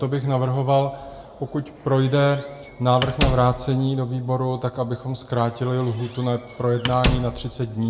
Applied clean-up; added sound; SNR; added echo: none; Squeak / Slam; 7 dB; reverberation time 0.5 s.